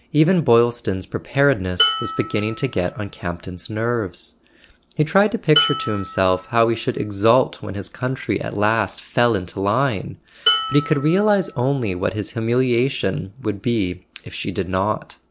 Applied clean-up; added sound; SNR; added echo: none; Dishes, pots, and pans; 8 dB; none.